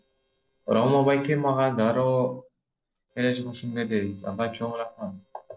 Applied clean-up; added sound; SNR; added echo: neural separator model SepFormer DNS4.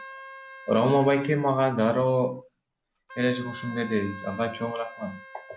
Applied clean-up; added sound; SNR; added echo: none; Wind instrument, woodwind instrument; 18 dB; none.